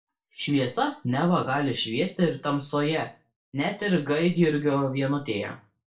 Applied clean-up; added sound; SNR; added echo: none; none; none; reverberation time 0.3 s.